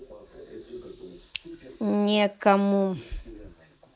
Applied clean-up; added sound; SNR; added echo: neural mask model Resemble Enhance denoiser.